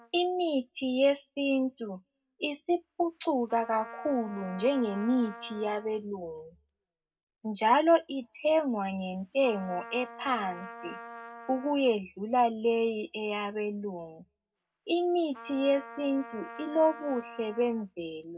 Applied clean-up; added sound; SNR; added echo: none; Trumpet; 18 dB; reverberation time 0.2 s.